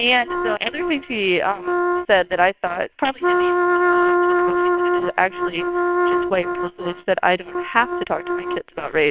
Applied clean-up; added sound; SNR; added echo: neural separator model SepFormer WHAMR!.